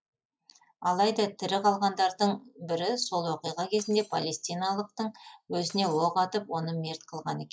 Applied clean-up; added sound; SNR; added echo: classical method log-MMSE.